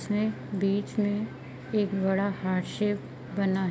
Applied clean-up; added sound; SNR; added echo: none; none; none; none.